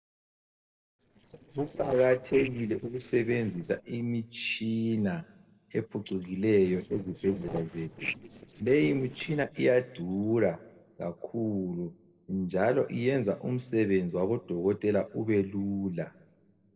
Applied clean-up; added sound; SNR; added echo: neural separator model SepFormer DNS4.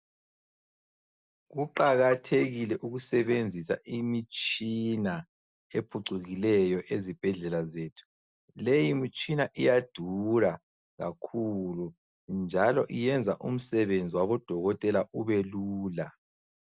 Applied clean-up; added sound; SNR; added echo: none; none; none; none.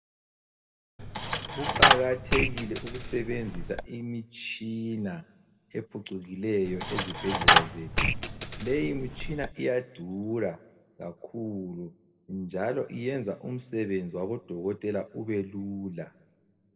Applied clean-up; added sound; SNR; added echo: none; Coin (dropping); -5 dB; reverberation time 0.9 s.